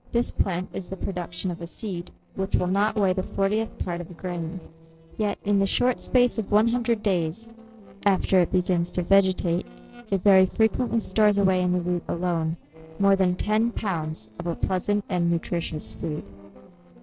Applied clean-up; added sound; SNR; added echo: neural separator model SepFormer DNS4.